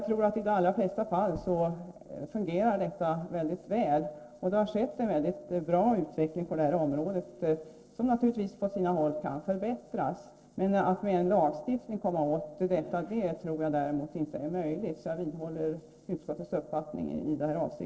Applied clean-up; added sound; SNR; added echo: neural separator model SepFormer DNS4.